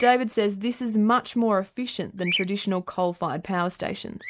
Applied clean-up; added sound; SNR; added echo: none; Bird vocalization, bird call, bird song; 13 dB; none.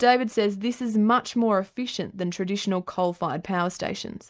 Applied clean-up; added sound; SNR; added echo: none; none; none; none.